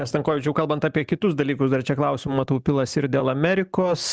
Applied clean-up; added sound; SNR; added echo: none; none; none; none.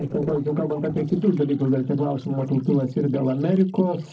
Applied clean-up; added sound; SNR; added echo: neural separator model SepFormer DNS4.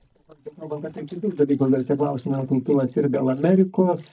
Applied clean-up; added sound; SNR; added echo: neural mask model DeepFilterNet 3.